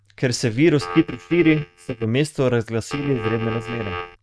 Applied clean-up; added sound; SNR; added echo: neural mask model RNNoise.